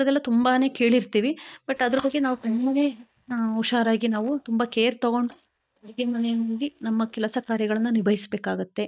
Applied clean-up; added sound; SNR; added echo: neural mask model DeepFilterNet 3.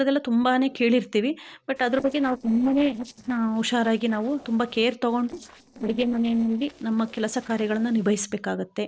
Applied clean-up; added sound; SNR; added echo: neural separator model SepFormer DNS4.